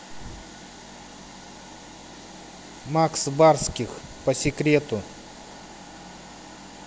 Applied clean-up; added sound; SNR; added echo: none; none; none; none.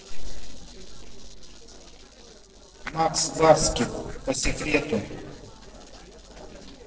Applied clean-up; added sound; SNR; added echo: neural separator model SepFormer DNS4.